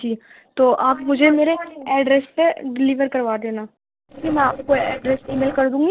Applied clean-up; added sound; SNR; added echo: neural separator model SepFormer DNS4.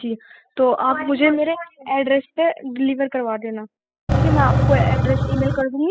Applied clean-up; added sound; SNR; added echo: classical method spectral subtraction.